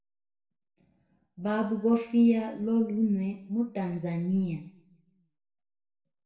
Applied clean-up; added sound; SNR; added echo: none; none; none; reverberation time 0.7 s.